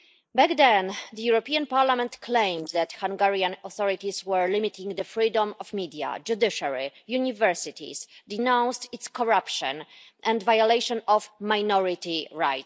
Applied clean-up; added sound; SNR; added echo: neural mask model Resemble Enhance denoiser.